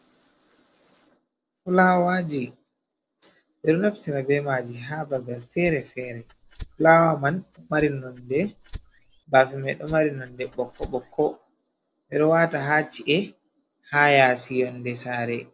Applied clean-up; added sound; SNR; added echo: neural separator model SepFormer DNS4.